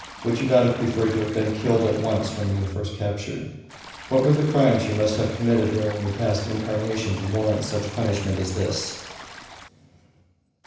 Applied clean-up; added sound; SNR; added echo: none; Stream; 17 dB; reverberation time 0.9 s.